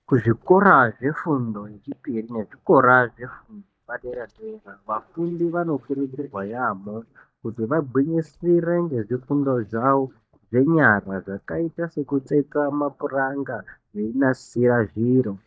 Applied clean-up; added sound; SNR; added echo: neural mask model DeepFilterNet 3.